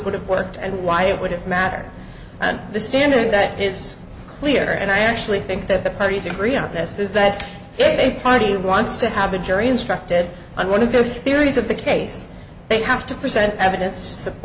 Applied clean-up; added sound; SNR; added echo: none; none; none; none.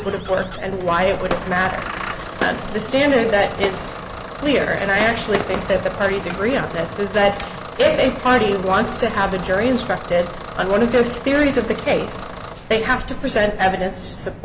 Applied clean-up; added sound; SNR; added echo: none; Engine starting / Bus + Fireworks; 11 dB; none.